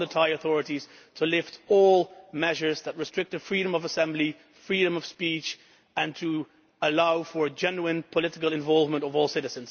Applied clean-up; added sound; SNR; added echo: none; none; none; none.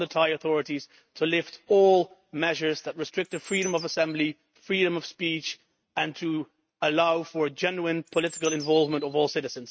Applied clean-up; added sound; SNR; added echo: neural mask model RNNoise.